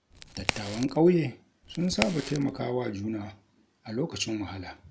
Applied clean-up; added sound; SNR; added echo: none; Crack; 7 dB; none.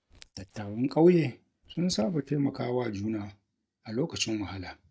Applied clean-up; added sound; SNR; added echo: neural mask model DeepFilterNet 3.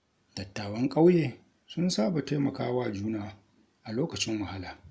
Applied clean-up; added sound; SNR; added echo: none; none; none; none.